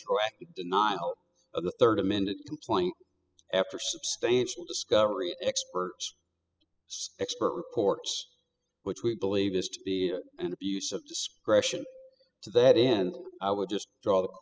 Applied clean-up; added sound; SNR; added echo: classical method spectral subtraction.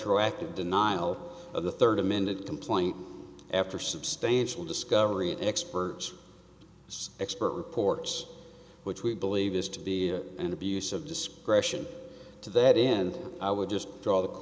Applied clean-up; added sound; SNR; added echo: none; none; none; none.